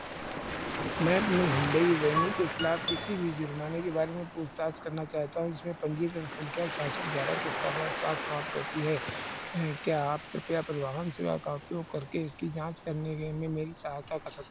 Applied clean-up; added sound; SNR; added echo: none; Waves, surf + Guitar; 4 dB; none.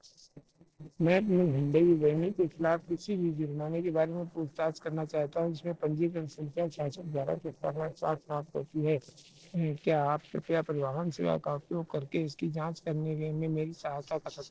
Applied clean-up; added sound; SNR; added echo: neural separator model SepFormer DNS4.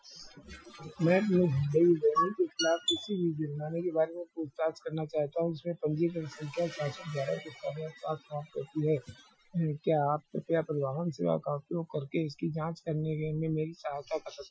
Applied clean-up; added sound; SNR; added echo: classical method Wiener filter.